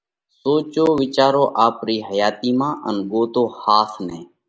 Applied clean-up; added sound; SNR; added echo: none; none; none; none.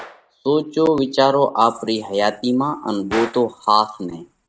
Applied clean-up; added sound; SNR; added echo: neural mask model RNNoise.